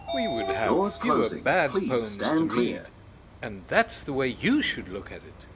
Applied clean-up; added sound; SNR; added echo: none; Sliding door / Train; 1 dB; none.